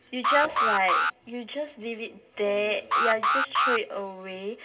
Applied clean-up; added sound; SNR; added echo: none; Alarm; -3 dB; reverberation time 0.2 s.